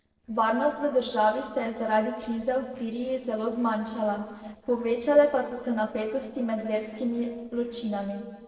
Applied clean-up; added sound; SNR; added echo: neural separator model SepFormer DNS4.